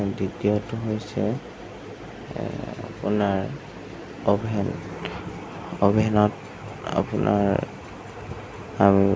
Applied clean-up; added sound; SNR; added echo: none; none; none; none.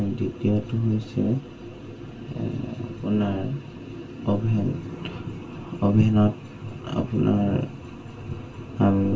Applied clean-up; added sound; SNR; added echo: none; none; none; reverberation time 0.2 s.